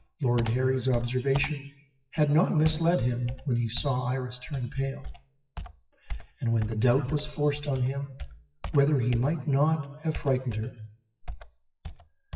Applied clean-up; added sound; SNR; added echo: classical method WPE with log-MMSE.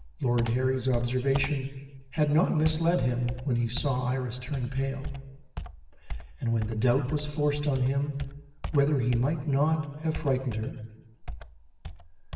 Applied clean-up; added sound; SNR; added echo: none; Computer keyboard; 11 dB; reverberation time 1.1 s.